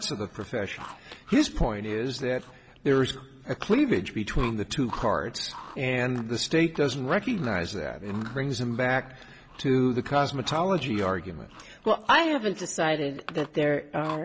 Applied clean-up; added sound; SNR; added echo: none; Chewing, mastication; 19 dB; none.